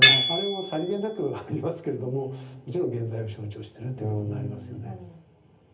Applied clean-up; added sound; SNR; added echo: none; Tools; -5 dB; reverberation time 0.3 s.